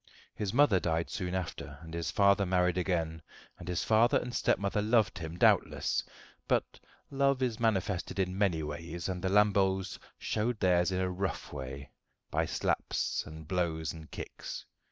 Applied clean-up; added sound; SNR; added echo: none; none; none; none.